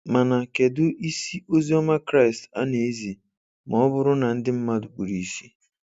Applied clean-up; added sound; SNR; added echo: none; none; none; none.